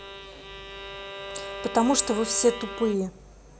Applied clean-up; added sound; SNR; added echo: none; Bowed string instrument; 11 dB; none.